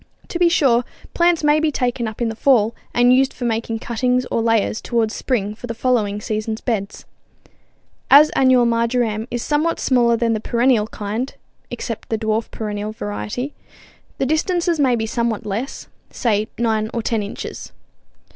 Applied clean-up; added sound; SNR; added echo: none; none; none; none.